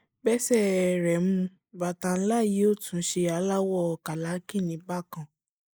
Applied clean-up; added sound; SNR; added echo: neural mask model Resemble Enhance denoiser.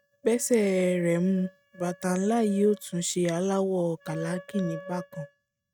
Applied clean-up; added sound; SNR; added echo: neural mask model RNNoise.